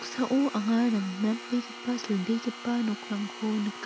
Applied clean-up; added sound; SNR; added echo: none; Domestic sounds, home sounds; 13 dB; none.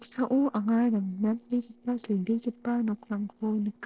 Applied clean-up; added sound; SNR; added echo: neural separator model SepFormer DNS4.